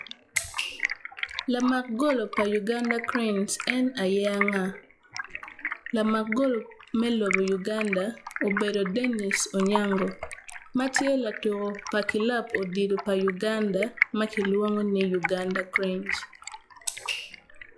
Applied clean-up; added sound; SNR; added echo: classical method log-MMSE.